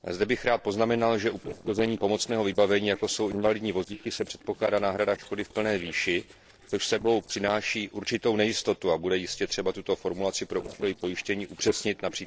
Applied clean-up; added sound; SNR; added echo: neural separator model SepFormer DNS4.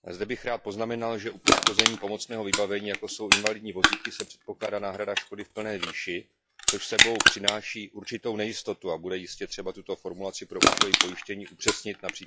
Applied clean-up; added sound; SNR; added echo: classical method log-MMSE.